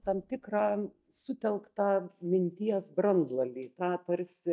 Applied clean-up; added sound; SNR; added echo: neural mask model DeepFilterNet 3.